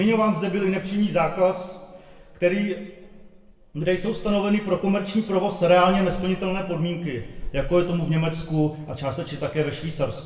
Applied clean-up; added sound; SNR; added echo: none; Meow / Purr; 15 dB; reverberation time 0.8 s.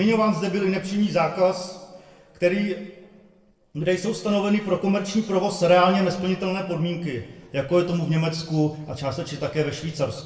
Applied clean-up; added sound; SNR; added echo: neural separator model SepFormer DNS4.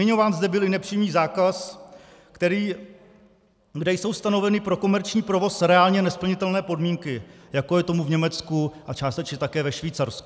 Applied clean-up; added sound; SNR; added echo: none; none; none; none.